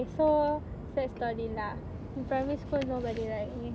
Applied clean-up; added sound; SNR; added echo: none; none; none; none.